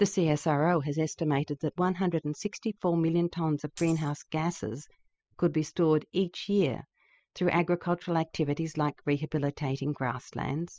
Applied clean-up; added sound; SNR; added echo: classical method spectral subtraction.